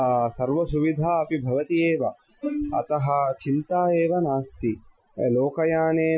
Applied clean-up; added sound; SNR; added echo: classical method Wiener filter.